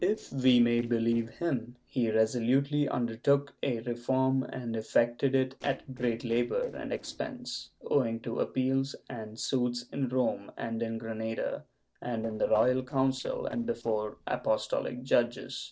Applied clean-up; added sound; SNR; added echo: neural separator model SepFormer DNS4.